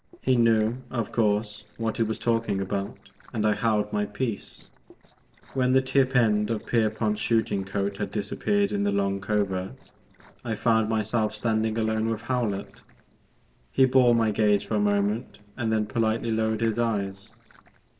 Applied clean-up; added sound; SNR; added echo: neural separator model SepFormer DNS4.